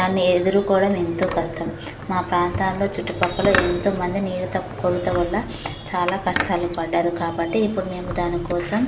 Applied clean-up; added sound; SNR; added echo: none; Squeak; 10 dB; none.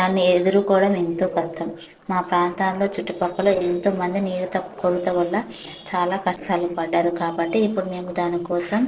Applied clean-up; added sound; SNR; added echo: neural separator model SepFormer DNS4.